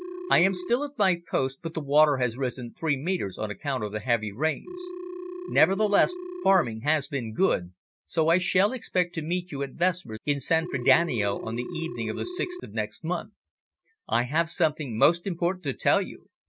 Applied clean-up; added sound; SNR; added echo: none; Telephone; 14 dB; none.